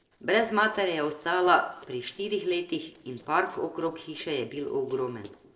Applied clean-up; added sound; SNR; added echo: neural separator model SepFormer DNS4.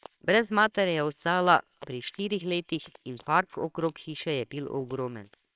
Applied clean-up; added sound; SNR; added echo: neural separator model SepFormer WHAMR!.